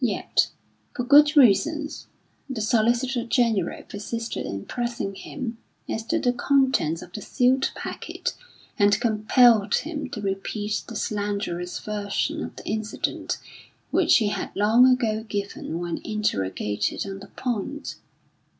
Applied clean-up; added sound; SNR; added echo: none; none; none; none.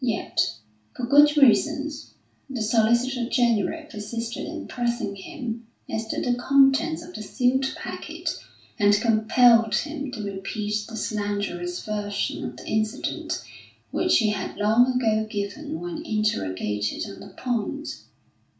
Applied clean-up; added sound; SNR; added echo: none; none; none; reverberation time 0.3 s.